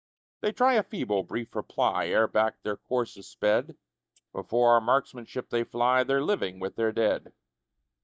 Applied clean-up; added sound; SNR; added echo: neural mask model DeepFilterNet 3.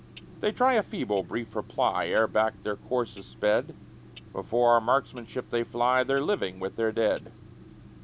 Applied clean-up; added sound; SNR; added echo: none; Clock; 20 dB; none.